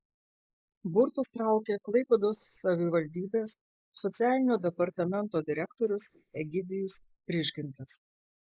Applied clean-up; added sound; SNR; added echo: neural mask model Resemble Enhance denoiser.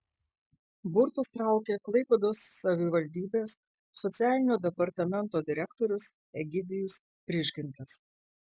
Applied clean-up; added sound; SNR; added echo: none; none; none; none.